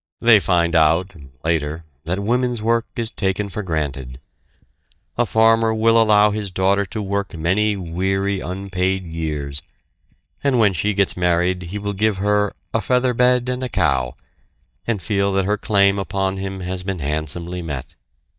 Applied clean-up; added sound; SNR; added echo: neural mask model DeepFilterNet 3.